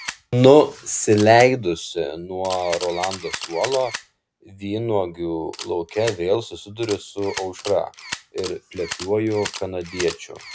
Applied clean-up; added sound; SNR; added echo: none; Camera; 14 dB; none.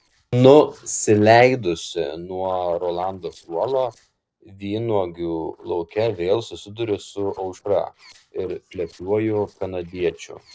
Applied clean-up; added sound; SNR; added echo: neural separator model SepFormer DNS4.